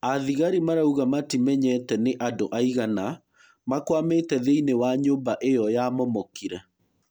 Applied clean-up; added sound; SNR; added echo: none; none; none; none.